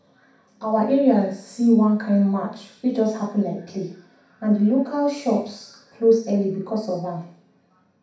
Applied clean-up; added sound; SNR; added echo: none; none; none; reverberation time 0.6 s.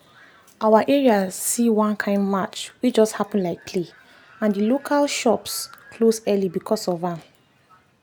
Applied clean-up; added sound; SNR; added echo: none; none; none; none.